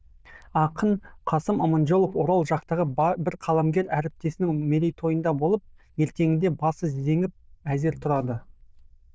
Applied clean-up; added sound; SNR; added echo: neural diffusion model UNIVERSE++.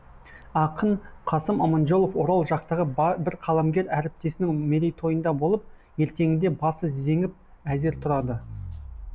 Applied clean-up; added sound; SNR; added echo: none; Crackle; 19 dB; none.